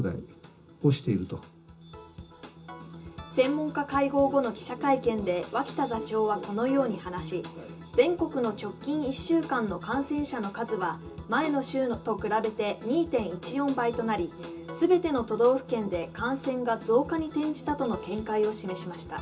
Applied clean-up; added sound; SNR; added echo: none; none; none; reverberation time 0.2 s.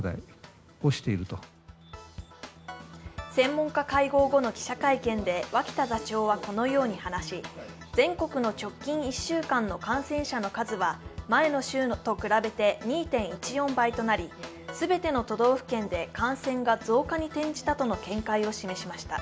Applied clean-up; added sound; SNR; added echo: none; none; none; none.